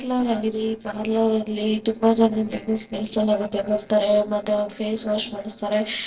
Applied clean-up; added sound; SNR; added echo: neural separator model SepFormer DNS4.